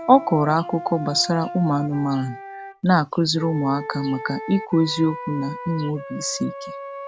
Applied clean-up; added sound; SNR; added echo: none; Wind instrument, woodwind instrument; 12 dB; none.